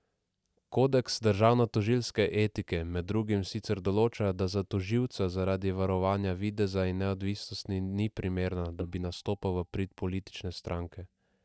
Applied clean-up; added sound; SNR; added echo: neural mask model DeepFilterNet 3.